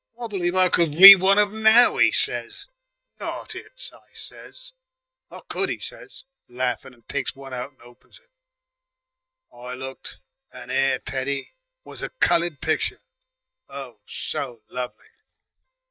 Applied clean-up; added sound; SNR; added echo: neural mask model DeepFilterNet 3.